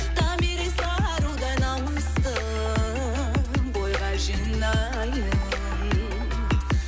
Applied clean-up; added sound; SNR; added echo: none; none; none; none.